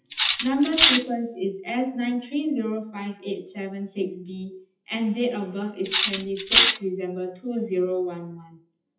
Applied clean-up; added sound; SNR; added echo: classical method WPE with log-MMSE.